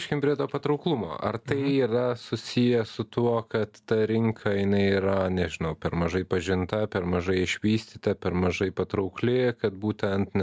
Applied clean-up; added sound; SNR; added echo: none; none; none; none.